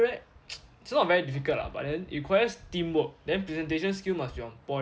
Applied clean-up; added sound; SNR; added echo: none; none; none; none.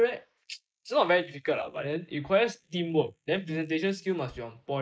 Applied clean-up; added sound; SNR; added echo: neural mask model Resemble Enhance denoiser.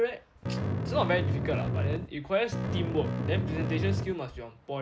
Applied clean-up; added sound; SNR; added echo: none; Bass guitar; -2 dB; none.